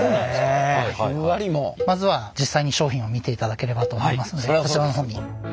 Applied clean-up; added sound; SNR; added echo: none; Cowbell; 13 dB; none.